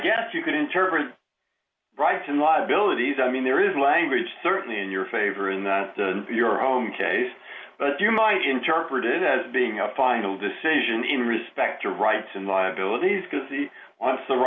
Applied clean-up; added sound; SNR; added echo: none; none; none; none.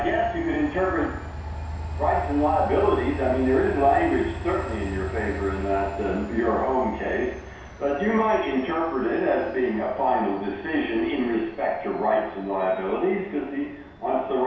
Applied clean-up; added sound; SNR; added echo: none; Train; 11 dB; reverberation time 0.7 s.